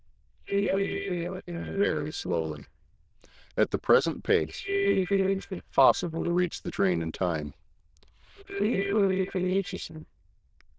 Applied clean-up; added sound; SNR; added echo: neural diffusion model UNIVERSE++.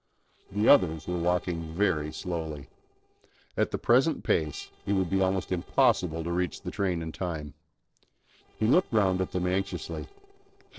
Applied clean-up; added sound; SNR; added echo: neural separator model SepFormer DNS4.